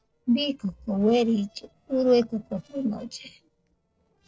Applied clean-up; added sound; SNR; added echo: neural separator model SepFormer DNS4.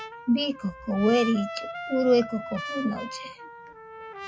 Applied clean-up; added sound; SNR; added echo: none; Trumpet; 11 dB; none.